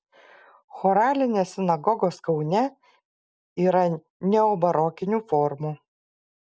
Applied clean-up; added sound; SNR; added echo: none; none; none; none.